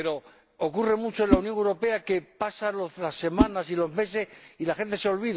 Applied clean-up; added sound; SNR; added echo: none; Whoosh, swoosh, swish; 4 dB; none.